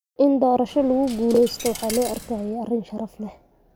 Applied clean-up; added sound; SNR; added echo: none; Coin (dropping); 15 dB; none.